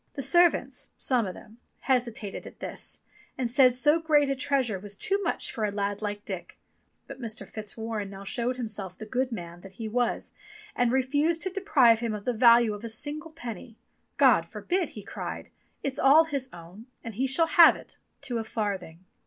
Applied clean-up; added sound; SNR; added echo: none; none; none; none.